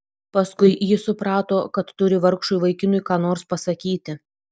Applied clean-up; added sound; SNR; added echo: none; none; none; none.